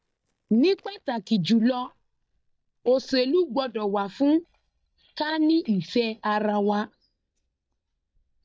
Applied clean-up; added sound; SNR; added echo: neural mask model DeepFilterNet 3.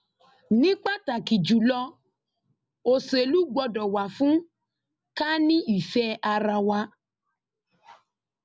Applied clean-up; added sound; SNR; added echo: none; none; none; none.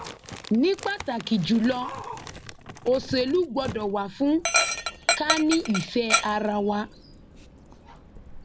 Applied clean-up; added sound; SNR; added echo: none; Dog; 5 dB; none.